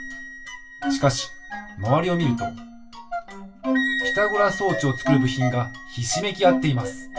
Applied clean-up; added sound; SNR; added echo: none; Wind instrument, woodwind instrument; 10 dB; reverberation time 0.2 s.